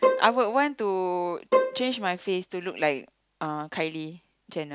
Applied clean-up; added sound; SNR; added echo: none; Bowed string instrument; -1 dB; none.